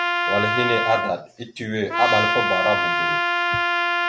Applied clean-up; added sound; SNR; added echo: none; Trumpet; -3 dB; none.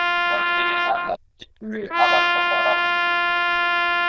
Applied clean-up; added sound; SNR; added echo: neural diffusion model UNIVERSE++.